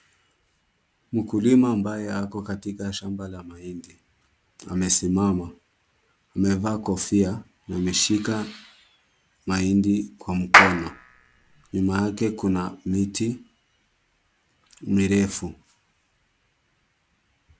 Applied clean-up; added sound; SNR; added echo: none; Clapping; -5 dB; none.